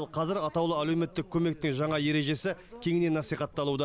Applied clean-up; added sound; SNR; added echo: none; none; none; none.